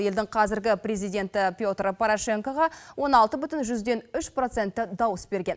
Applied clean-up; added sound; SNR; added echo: none; none; none; none.